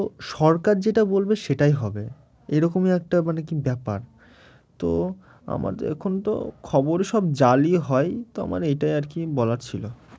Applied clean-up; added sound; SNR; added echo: none; none; none; none.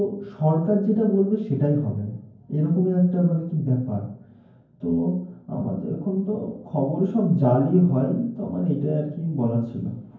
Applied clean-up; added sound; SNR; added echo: none; none; none; reverberation time 0.9 s.